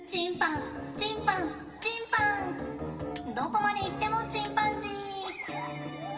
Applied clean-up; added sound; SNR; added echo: none; Mechanisms; 16 dB; reverberation time 2.9 s.